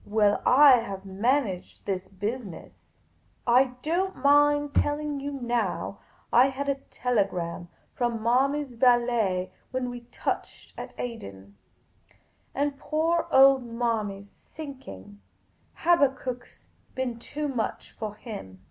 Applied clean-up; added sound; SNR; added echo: none; none; none; none.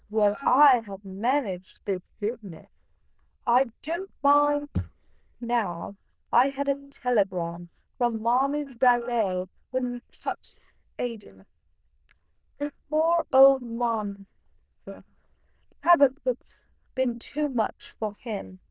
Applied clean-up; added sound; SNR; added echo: neural diffusion model UNIVERSE++.